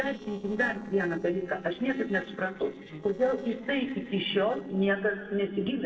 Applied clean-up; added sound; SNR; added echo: neural separator model SepFormer DNS4.